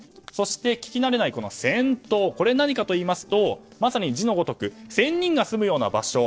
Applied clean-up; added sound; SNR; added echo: neural separator model SepFormer DNS4.